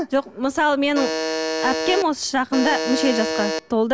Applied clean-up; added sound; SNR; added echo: none; Alarm; 4 dB; none.